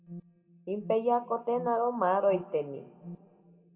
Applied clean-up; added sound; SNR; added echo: none; Alarm; 18 dB; reverberation time 1.3 s.